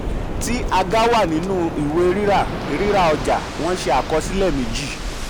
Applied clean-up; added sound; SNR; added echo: none; Waves, surf; 5 dB; none.